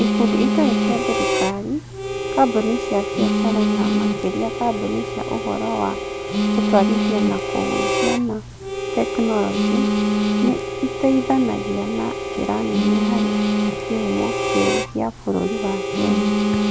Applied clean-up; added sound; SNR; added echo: none; Harmonica + Telephone; -2 dB; none.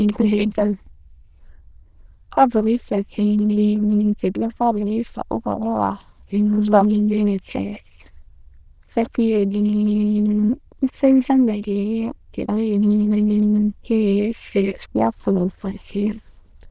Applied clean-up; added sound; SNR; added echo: neural diffusion model UNIVERSE++.